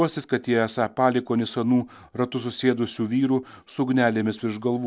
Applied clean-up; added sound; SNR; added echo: none; none; none; none.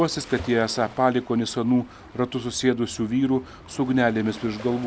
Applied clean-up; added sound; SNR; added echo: none; Waves, surf; 19 dB; none.